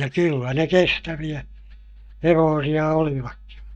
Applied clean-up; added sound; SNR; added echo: neural mask model DeepFilterNet 3.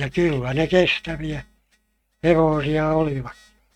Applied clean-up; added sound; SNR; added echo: neural mask model RNNoise.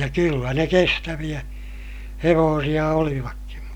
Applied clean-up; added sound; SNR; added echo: none; none; none; none.